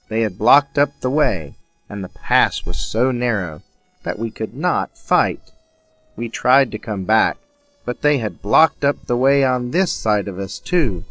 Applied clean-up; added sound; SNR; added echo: neural separator model SepFormer DNS4.